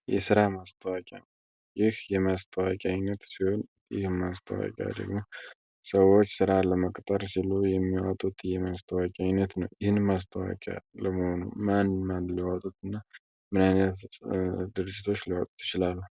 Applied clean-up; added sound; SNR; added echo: none; none; none; none.